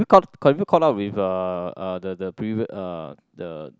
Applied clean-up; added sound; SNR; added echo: none; none; none; none.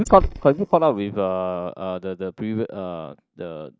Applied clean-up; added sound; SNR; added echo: neural mask model DeepFilterNet 3.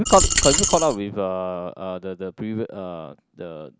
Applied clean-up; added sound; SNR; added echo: none; Coin (dropping); -3 dB; none.